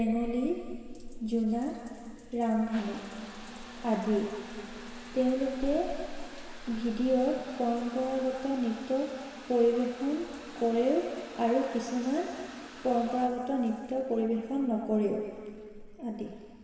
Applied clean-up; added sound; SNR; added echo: none; Trickle, dribble / Bathtub (filling or washing) / Water tap, faucet; 14 dB; reverberation time 2.2 s.